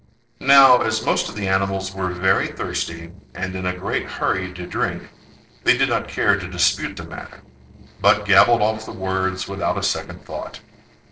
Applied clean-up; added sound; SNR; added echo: neural separator model SepFormer DNS4.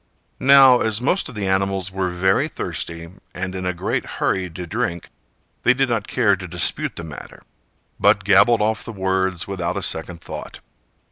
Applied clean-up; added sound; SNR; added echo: none; none; none; none.